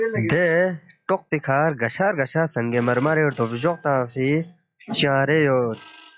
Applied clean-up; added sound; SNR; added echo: classical method log-MMSE.